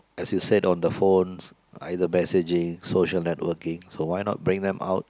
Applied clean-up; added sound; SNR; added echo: none; none; none; none.